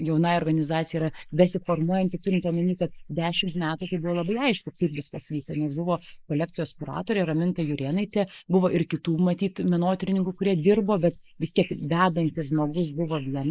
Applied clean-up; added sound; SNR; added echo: neural mask model Resemble Enhance denoiser.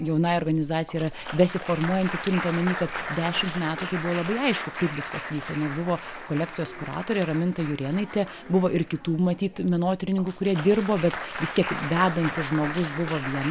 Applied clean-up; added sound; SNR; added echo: none; Applause; 10 dB; none.